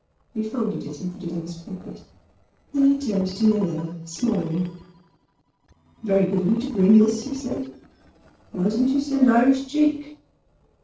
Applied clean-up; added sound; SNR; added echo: neural separator model SepFormer DNS4.